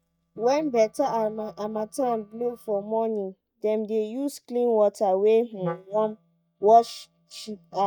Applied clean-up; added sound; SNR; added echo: neural mask model DeepFilterNet 3.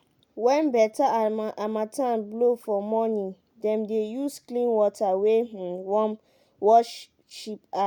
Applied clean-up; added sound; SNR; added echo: none; none; none; none.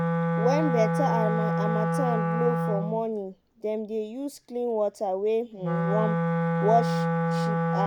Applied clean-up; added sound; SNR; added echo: none; Wind instrument, woodwind instrument; -2 dB; none.